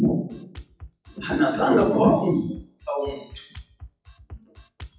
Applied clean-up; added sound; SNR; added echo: classical method WPE with log-MMSE.